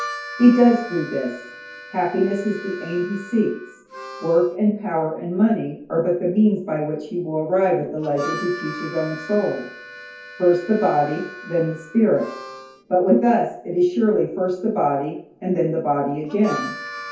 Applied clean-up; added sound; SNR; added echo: none; Harmonica; 15 dB; reverberation time 0.6 s.